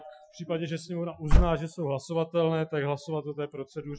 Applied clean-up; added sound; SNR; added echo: classical method Wiener filter.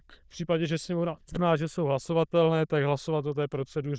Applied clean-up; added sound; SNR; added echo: neural diffusion model UNIVERSE++.